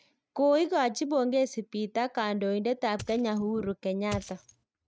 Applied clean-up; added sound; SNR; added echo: neural mask model RNNoise.